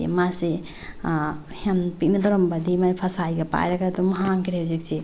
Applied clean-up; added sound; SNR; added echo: none; none; none; none.